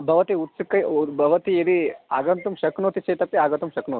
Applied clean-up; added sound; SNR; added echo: none; none; none; none.